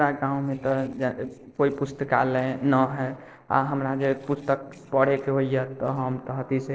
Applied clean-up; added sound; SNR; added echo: neural separator model SepFormer DNS4.